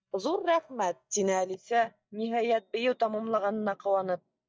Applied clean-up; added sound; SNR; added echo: neural mask model DeepFilterNet 3.